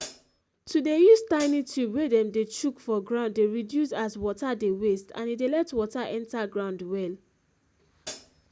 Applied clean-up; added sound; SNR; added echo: none; Hi-hat; 11 dB; none.